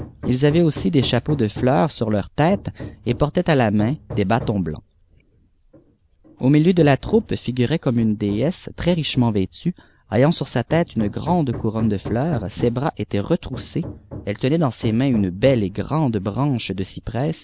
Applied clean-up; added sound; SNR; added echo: none; Hammer; 16 dB; none.